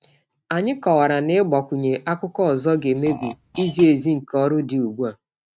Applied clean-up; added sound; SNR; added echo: neural mask model RNNoise.